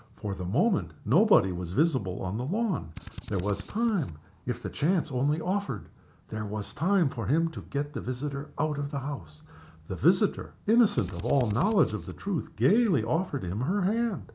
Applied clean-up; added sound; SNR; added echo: none; Drill; 15 dB; none.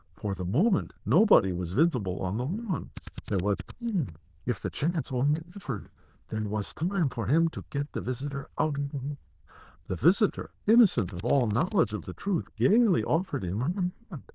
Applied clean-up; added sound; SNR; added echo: neural diffusion model UNIVERSE++.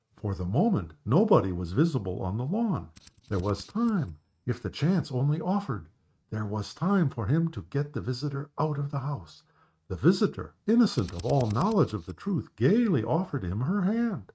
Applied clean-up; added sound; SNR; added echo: neural mask model RNNoise.